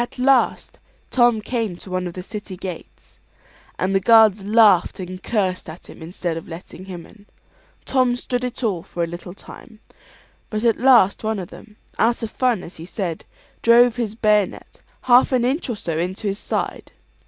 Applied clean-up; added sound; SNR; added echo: none; none; none; none.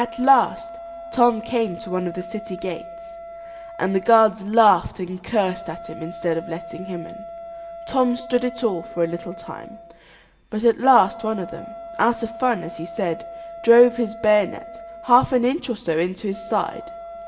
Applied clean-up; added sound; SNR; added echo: none; Wind instrument, woodwind instrument; 15 dB; reverberation time 1.0 s.